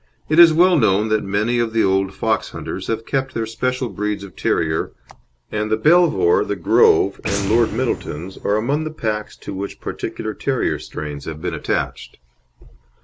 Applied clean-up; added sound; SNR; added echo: none; Boom; 13 dB; none.